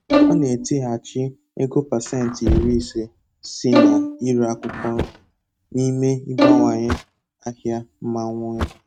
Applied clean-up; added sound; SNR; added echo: neural mask model RNNoise.